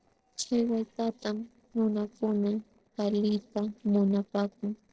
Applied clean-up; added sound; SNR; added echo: neural separator model SepFormer DNS4.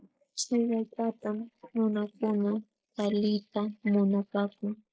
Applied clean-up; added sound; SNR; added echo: neural mask model Resemble Enhance denoiser.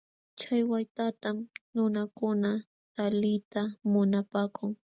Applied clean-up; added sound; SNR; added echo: none; none; none; none.